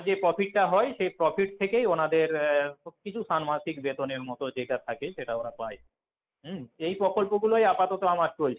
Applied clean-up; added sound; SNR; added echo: neural mask model Resemble Enhance denoiser.